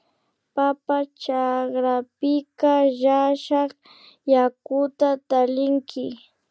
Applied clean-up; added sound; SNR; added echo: none; none; none; none.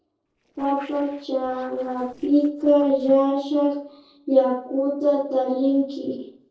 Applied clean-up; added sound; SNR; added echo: neural separator model SepFormer DNS4.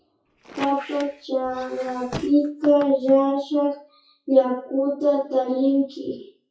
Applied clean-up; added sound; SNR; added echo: classical method WPE with log-MMSE.